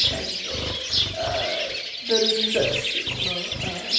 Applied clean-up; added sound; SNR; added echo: none; Bird; -4 dB; reverberation time 0.9 s.